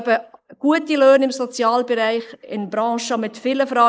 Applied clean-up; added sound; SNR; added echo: neural mask model Resemble Enhance denoiser.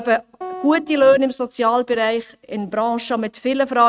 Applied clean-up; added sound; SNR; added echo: neural mask model RNNoise.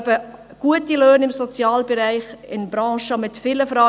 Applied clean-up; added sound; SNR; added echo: none; none; none; none.